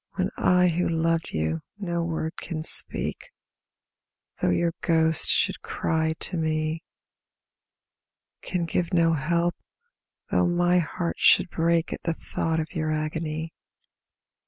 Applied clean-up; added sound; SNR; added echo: none; none; none; none.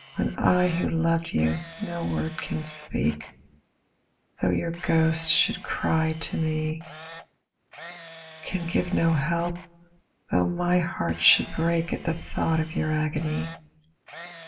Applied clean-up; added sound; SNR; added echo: none; Camera; 19 dB; reverberation time 0.4 s.